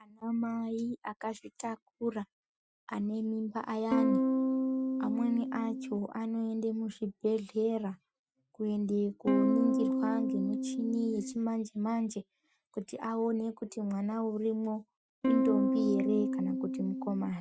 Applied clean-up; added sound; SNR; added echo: neural mask model RNNoise.